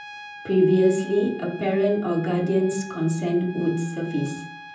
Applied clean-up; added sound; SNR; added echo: none; Trumpet; 18 dB; reverberation time 0.6 s.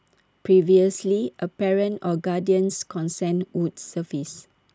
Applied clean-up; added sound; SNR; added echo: none; none; none; none.